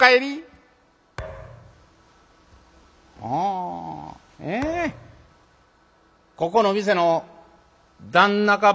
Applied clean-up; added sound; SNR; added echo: none; Thump, thud; 17 dB; none.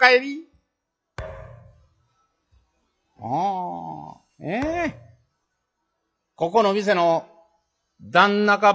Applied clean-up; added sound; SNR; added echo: classical method log-MMSE.